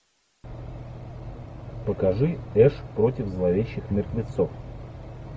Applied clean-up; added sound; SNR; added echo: none; none; none; none.